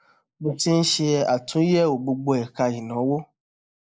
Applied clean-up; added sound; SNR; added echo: neural mask model Resemble Enhance denoiser.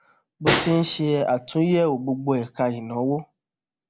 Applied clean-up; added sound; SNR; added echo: none; Snare drum; 6 dB; none.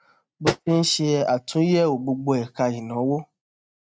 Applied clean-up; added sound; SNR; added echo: neural mask model RNNoise.